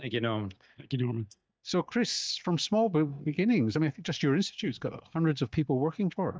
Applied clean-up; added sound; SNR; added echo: neural mask model DeepFilterNet 3.